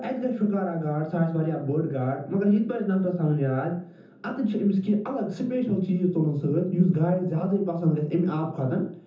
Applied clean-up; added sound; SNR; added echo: none; none; none; reverberation time 0.6 s.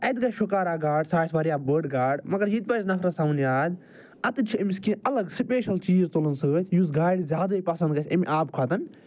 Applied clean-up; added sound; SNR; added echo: none; none; none; none.